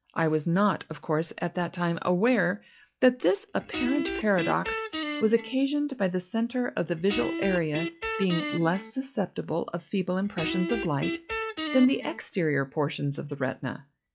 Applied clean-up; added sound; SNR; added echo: classical method log-MMSE.